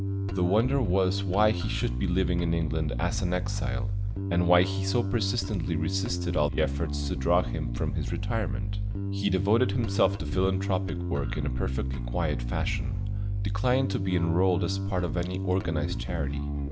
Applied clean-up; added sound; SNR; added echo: none; Bass guitar; 1 dB; none.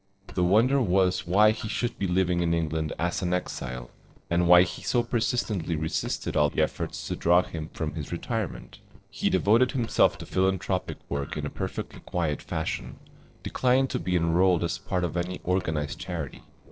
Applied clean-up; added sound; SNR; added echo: neural separator model SepFormer DNS4.